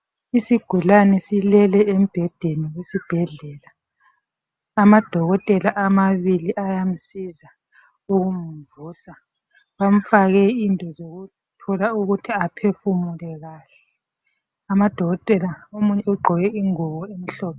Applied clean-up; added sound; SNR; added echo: none; none; none; none.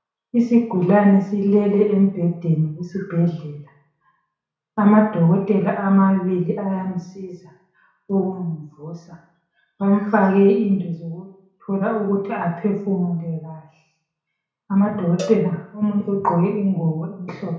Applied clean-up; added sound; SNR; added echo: none; Cowbell; 17 dB; reverberation time 0.6 s.